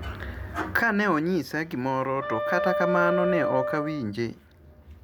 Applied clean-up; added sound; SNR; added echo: none; Wind instrument, woodwind instrument; 2 dB; none.